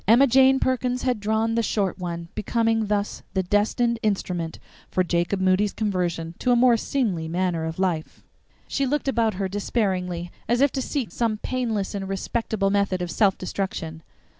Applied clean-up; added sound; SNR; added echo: none; none; none; none.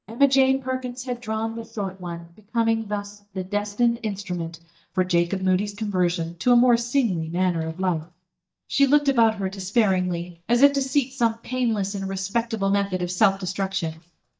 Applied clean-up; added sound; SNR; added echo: neural mask model DeepFilterNet 3.